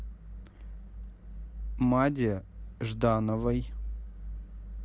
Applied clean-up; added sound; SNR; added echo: none; none; none; none.